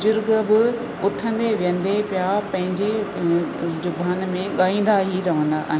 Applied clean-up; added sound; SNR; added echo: none; none; none; none.